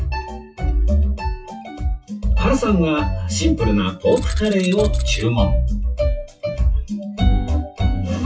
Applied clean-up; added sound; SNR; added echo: classical method WPE with log-MMSE.